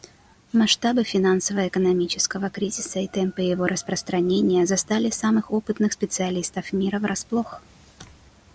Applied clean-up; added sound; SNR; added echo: none; none; none; none.